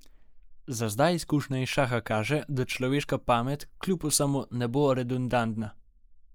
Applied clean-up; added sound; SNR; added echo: neural mask model Resemble Enhance denoiser.